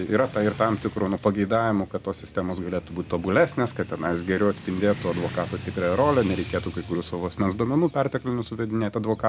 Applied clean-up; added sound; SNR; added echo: none; Motorcycle / Traffic noise, roadway noise; 15 dB; none.